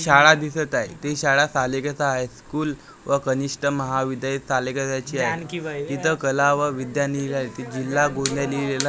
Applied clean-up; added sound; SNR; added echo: none; none; none; none.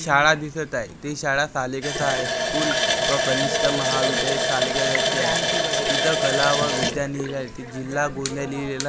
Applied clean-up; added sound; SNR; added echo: none; Water tap, faucet; -1 dB; none.